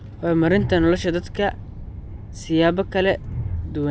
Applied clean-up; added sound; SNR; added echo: none; Train; 9 dB; none.